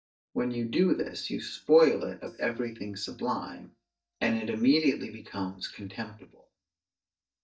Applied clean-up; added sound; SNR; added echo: neural mask model DeepFilterNet 3.